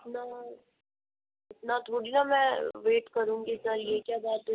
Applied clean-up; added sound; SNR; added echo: none; none; none; none.